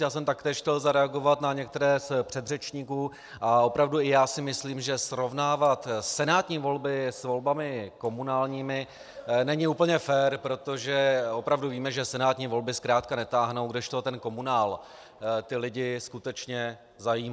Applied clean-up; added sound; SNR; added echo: none; none; none; none.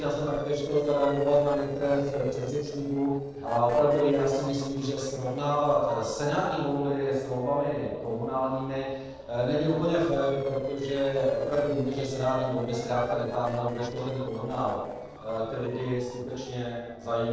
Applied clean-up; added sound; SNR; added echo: neural separator model SepFormer DNS4.